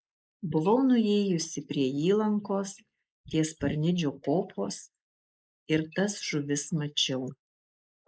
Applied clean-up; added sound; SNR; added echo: neural mask model Resemble Enhance denoiser.